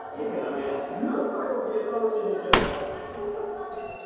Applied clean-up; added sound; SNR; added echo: none; Fireworks; 0 dB; reverberation time 2.2 s.